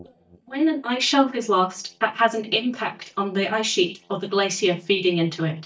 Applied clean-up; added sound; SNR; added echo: neural mask model DeepFilterNet 3.